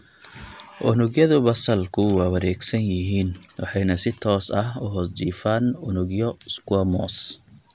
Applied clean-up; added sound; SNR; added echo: none; none; none; none.